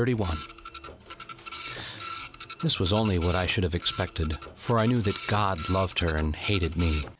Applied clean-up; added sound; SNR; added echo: none; Printer; 13 dB; none.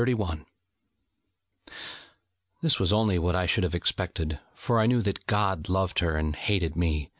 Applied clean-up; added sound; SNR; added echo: none; none; none; none.